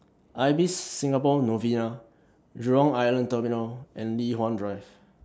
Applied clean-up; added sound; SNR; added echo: none; none; none; none.